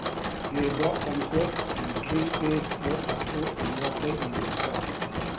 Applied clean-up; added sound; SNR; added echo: none; Mechanisms; -1 dB; none.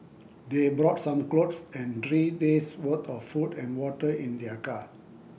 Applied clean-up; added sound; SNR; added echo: none; none; none; none.